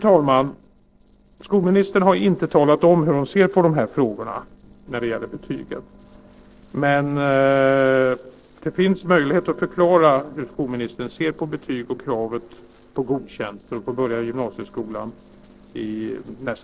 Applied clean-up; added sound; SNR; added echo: neural separator model SepFormer DNS4.